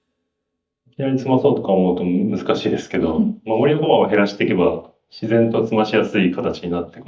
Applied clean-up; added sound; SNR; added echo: neural mask model DeepFilterNet 3.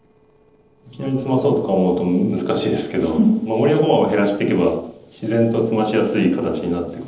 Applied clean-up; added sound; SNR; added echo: neural separator model SepFormer DNS4.